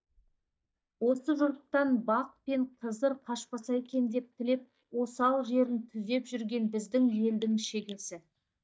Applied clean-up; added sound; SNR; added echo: neural mask model DeepFilterNet 3.